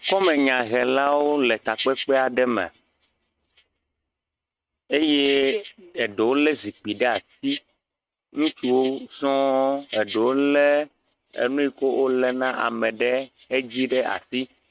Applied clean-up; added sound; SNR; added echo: neural mask model RNNoise.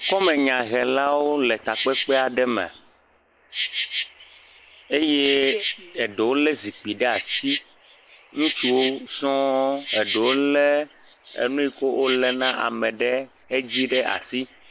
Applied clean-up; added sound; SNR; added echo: neural mask model Resemble Enhance denoiser.